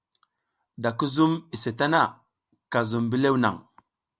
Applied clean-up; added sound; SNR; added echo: none; none; none; none.